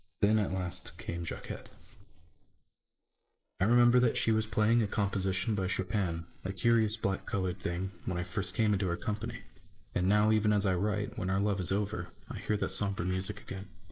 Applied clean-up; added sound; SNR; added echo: neural mask model Resemble Enhance denoiser.